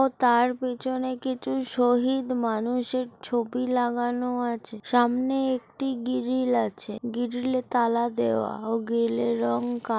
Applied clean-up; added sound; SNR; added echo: none; none; none; none.